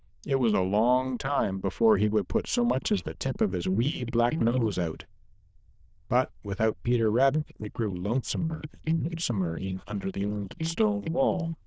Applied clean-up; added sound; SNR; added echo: neural diffusion model UNIVERSE++.